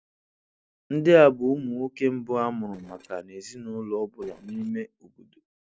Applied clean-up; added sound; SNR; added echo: neural separator model SepFormer DNS4.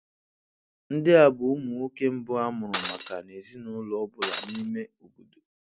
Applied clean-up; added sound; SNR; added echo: none; Shatter; -4 dB; none.